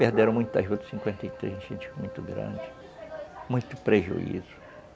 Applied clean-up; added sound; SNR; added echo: none; Keyboard (musical); 15 dB; none.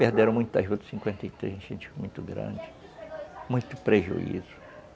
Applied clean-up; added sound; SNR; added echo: none; none; none; none.